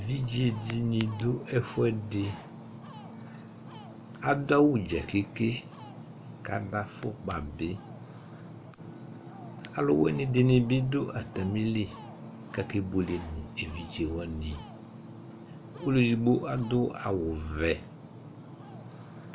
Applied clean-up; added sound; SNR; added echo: none; Ocean; 14 dB; none.